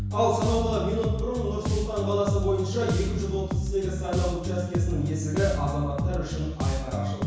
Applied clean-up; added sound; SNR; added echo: none; Bass guitar; 0 dB; reverberation time 1.1 s.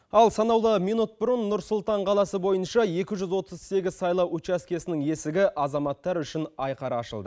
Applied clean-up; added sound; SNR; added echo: none; none; none; none.